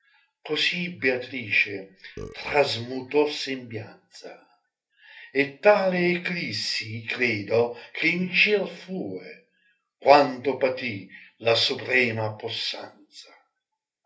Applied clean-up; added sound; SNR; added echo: none; Burping, eructation; 19 dB; reverberation time 0.3 s.